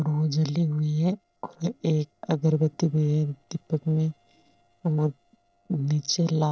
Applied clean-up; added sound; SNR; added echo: neural separator model SepFormer DNS4.